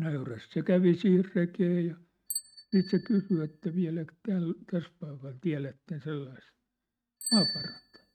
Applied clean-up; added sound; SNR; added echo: neural mask model RNNoise.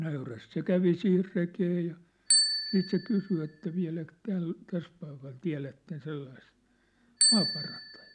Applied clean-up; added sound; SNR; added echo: none; Bicycle bell; 2 dB; none.